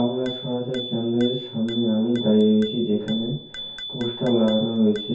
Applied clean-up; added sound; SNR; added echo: none; Bicycle bell; 14 dB; reverberation time 0.6 s.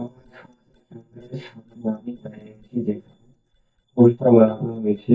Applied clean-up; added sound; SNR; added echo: neural mask model DeepFilterNet 3.